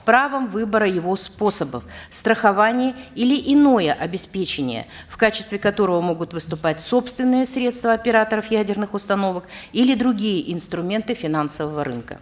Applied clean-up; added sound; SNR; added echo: none; none; none; none.